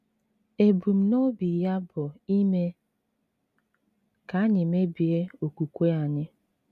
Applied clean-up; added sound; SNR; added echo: none; none; none; none.